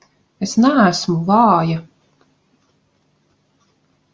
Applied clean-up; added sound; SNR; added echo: none; none; none; none.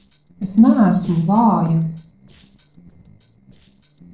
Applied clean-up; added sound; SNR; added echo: neural separator model SepFormer DNS4.